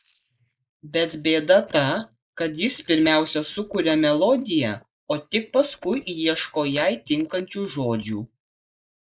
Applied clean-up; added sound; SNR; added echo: neural mask model Resemble Enhance denoiser.